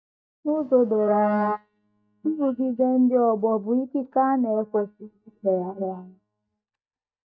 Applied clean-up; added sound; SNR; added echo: neural mask model DeepFilterNet 3.